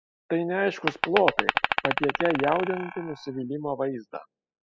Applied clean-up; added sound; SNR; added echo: classical method spectral subtraction.